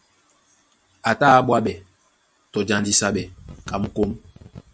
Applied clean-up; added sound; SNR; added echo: none; none; none; none.